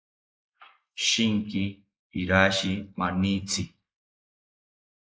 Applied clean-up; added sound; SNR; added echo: neural mask model Resemble Enhance denoiser.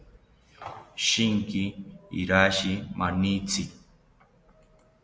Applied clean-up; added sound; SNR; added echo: none; none; none; none.